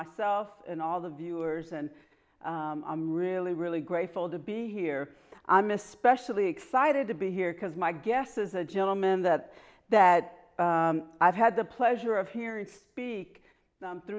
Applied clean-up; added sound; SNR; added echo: none; none; none; none.